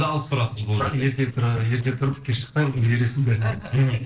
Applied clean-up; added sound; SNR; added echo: neural separator model SepFormer DNS4.